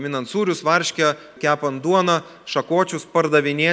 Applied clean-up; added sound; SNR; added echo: none; none; none; none.